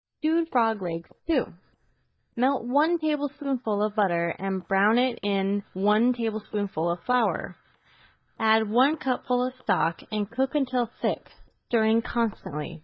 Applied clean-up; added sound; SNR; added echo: neural mask model DeepFilterNet 3.